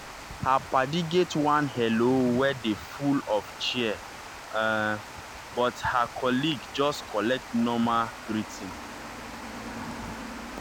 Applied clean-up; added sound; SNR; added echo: none; Water; 12 dB; none.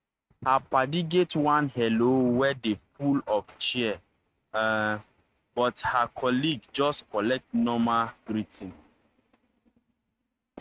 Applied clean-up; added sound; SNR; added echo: neural mask model RNNoise.